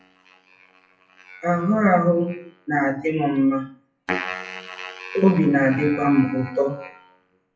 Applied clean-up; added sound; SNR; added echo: classical method WPE with log-MMSE.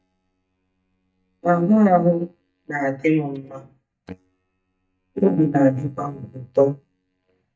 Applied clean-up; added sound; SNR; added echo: neural mask model DeepFilterNet 3.